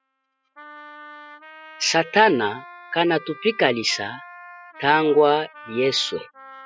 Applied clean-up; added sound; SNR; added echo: classical method spectral subtraction.